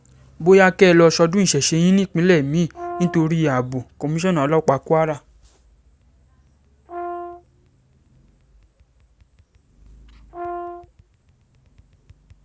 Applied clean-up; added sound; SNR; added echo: none; Brass instrument; 13 dB; none.